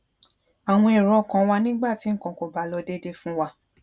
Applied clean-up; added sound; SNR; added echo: none; none; none; none.